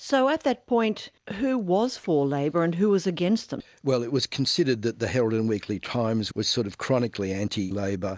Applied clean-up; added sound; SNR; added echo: none; none; none; none.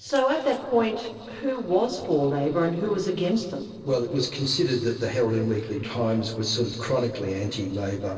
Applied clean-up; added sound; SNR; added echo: neural separator model SepFormer DNS4.